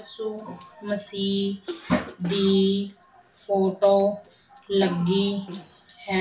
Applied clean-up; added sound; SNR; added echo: none; Cough; 19 dB; reverberation time 0.3 s.